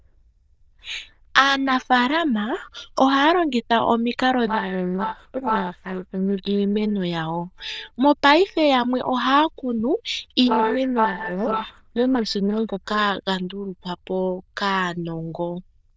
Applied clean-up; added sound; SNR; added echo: neural diffusion model UNIVERSE++.